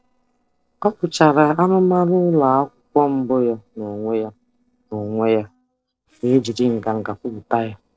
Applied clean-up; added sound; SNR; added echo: neural separator model SepFormer DNS4.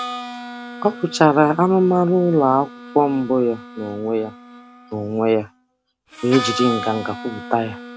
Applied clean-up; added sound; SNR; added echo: none; Harmonica; 13 dB; none.